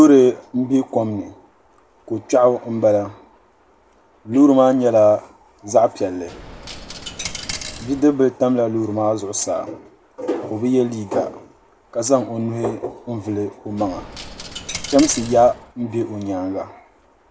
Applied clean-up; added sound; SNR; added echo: none; Coin (dropping); 13 dB; none.